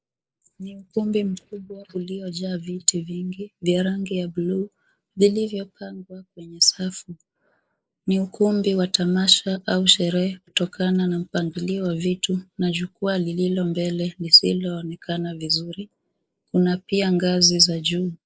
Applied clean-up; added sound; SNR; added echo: neural mask model Resemble Enhance denoiser.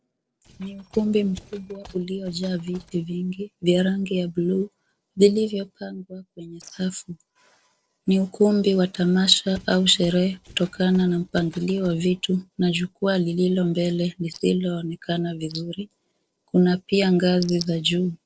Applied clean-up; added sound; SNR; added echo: neural separator model SepFormer DNS4.